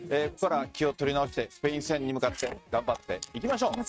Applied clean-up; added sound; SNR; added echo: neural mask model RNNoise.